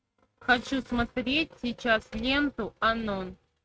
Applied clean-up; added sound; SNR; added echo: neural mask model RNNoise.